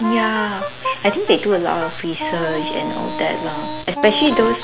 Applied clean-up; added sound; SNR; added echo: none; Wind instrument, woodwind instrument; 7 dB; none.